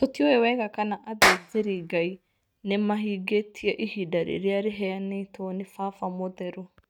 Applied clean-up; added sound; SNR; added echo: neural mask model RNNoise.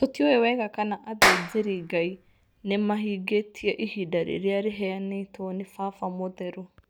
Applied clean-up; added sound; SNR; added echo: none; Clapping; 0 dB; none.